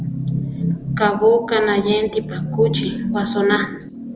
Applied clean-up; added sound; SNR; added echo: none; none; none; none.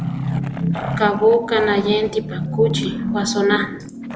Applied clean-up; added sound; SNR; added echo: none; Growling; 16 dB; none.